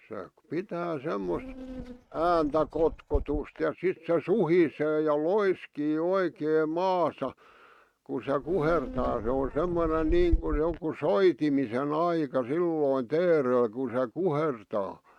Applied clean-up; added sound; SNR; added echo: neural mask model RNNoise.